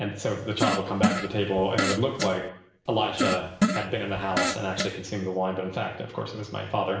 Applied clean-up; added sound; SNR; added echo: none; Fart; 1 dB; reverberation time 0.7 s.